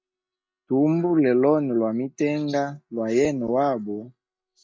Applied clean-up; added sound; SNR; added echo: neural mask model DeepFilterNet 3.